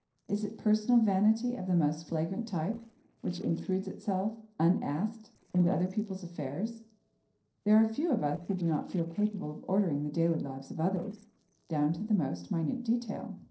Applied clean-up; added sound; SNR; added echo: neural separator model SepFormer DNS4.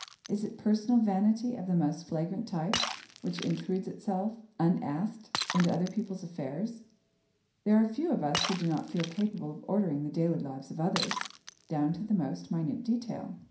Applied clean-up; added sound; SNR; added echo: none; Shatter; 11 dB; reverberation time 0.5 s.